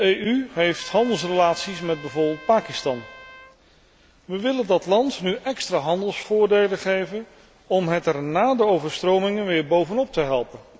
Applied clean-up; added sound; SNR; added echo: none; Trumpet; 19 dB; none.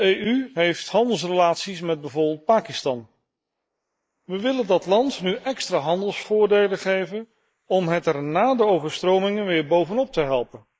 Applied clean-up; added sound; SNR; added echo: neural mask model Resemble Enhance denoiser.